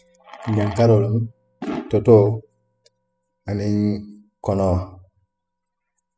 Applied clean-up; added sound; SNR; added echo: classical method spectral subtraction.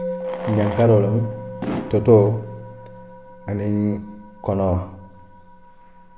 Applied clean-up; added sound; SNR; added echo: none; Musical instrument + Fireworks; 11 dB; none.